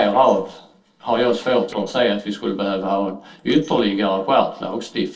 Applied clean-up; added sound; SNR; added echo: neural separator model SepFormer DNS4.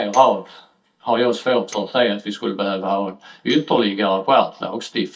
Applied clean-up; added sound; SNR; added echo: neural mask model DeepFilterNet 3.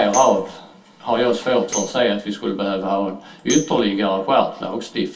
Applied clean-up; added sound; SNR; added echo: none; Tambourine; 14 dB; reverberation time 0.2 s.